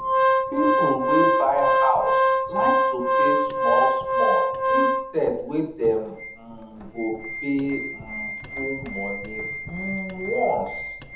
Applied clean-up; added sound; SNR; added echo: none; Organ; -3 dB; reverberation time 0.7 s.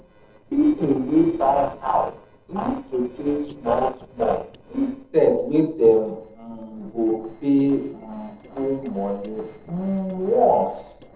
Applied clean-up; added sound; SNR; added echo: neural separator model SepFormer DNS4.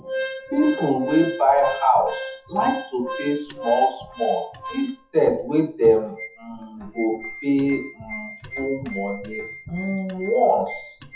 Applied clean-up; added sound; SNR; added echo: classical method WPE with log-MMSE.